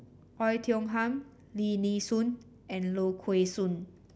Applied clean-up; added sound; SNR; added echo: none; none; none; none.